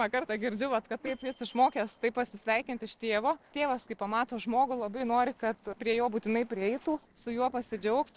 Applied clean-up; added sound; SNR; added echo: neural separator model SepFormer DNS4.